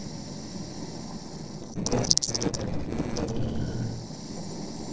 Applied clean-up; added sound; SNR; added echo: neural separator model SepFormer DNS4.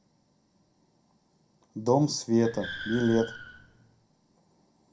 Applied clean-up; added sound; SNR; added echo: none; Car; 11 dB; reverberation time 0.2 s.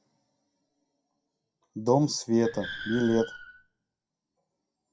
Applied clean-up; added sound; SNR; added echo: classical method WPE with log-MMSE.